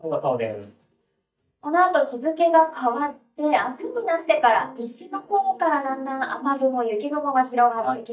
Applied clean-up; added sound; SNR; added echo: neural mask model DeepFilterNet 3.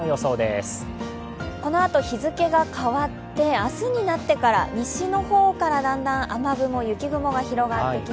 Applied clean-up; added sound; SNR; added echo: none; none; none; none.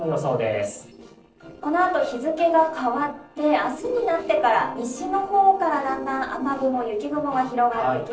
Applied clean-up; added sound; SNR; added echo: neural separator model SepFormer DNS4.